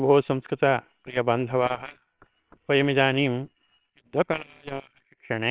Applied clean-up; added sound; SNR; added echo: neural separator model SepFormer WHAMR!.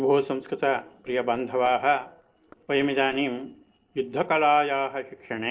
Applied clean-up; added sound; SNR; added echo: neural separator model SepFormer DNS4.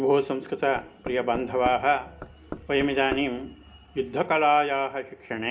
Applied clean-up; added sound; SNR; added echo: none; Knock; 13 dB; reverberation time 0.3 s.